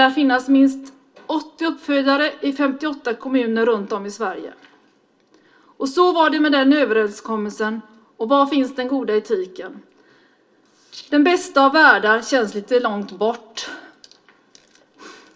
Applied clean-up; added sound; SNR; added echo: none; none; none; reverberation time 0.2 s.